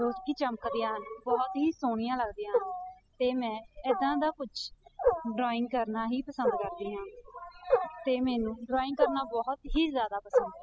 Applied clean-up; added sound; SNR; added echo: classical method spectral subtraction.